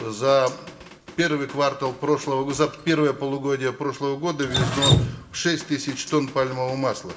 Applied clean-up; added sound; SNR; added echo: none; Drip; 6 dB; reverberation time 0.2 s.